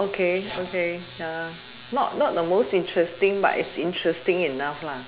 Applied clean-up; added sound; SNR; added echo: none; none; none; none.